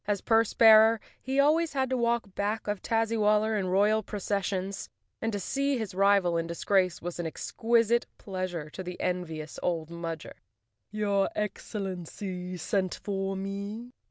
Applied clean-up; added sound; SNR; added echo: none; none; none; none.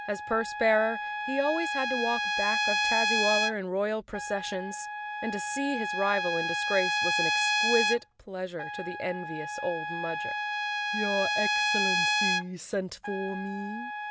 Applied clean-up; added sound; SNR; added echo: none; Trumpet; -1 dB; none.